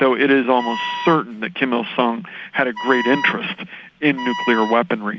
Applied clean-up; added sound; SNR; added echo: none; Wind instrument, woodwind instrument; 10 dB; none.